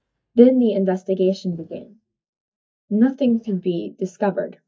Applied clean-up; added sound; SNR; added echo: neural mask model DeepFilterNet 3.